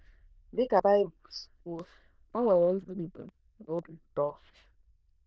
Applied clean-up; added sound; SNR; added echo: neural diffusion model UNIVERSE++.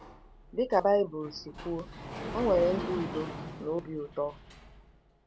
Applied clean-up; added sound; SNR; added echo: none; Sliding door; 10 dB; none.